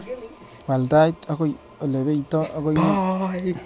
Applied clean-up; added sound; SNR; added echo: none; Toilet flush; 5 dB; none.